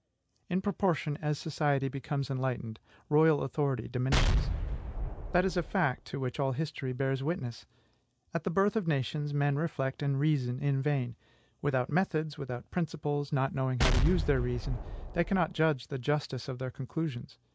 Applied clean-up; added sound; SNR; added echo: none; Explosion; 0 dB; none.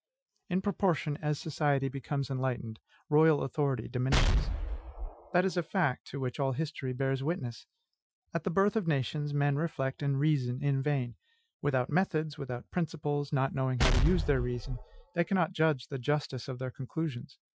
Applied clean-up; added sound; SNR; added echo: classical method Wiener filter.